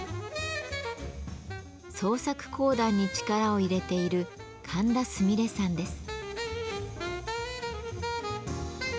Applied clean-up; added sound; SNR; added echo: none; none; none; none.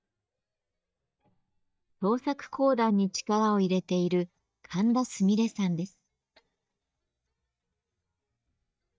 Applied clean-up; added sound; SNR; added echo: neural mask model DeepFilterNet 3.